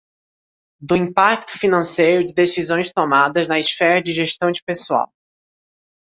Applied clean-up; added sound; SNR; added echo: none; none; none; none.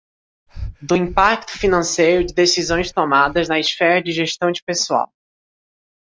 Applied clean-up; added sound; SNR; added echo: none; Breathing; 15 dB; none.